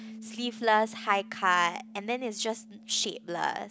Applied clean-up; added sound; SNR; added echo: none; Piano; 17 dB; none.